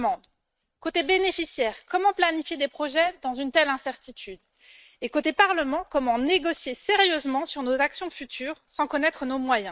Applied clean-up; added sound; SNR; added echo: neural mask model RNNoise.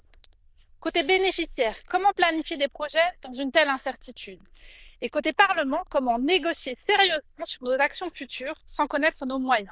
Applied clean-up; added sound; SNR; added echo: neural diffusion model UNIVERSE++.